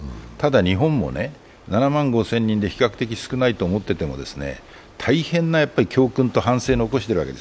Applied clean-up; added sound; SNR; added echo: none; none; none; none.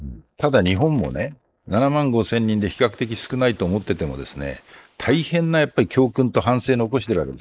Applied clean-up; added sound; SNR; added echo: neural mask model Resemble Enhance denoiser.